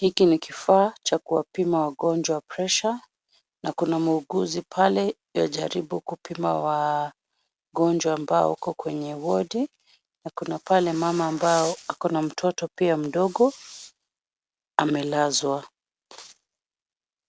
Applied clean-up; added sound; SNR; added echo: none; none; none; none.